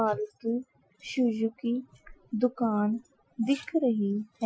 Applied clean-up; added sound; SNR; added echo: classical method Wiener filter.